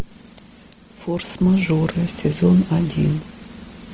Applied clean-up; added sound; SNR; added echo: none; none; none; none.